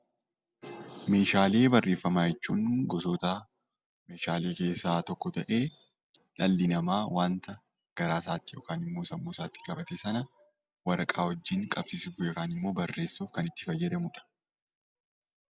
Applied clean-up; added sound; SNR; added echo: none; none; none; none.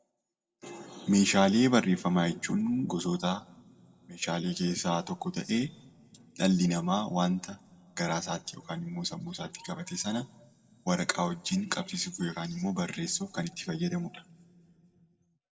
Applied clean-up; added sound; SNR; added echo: none; none; none; reverberation time 0.8 s.